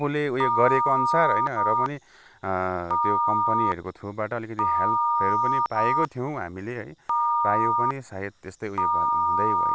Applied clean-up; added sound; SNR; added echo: none; Telephone; -4 dB; none.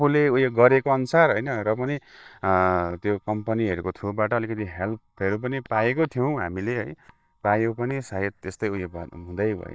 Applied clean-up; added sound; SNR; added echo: neural mask model DeepFilterNet 3.